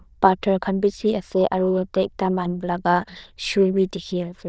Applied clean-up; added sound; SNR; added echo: neural diffusion model UNIVERSE++.